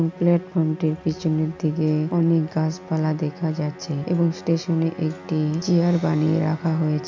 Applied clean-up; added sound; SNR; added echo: none; Musical instrument; 17 dB; none.